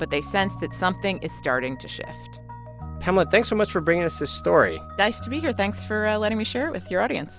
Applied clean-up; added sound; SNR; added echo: none; none; none; none.